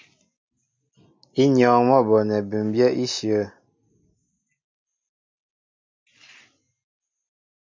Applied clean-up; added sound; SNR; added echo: none; none; none; none.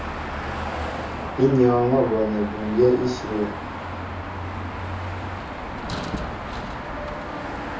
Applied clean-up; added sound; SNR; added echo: none; Car passing by / Traffic noise, roadway noise / Engine; 5 dB; reverberation time 0.6 s.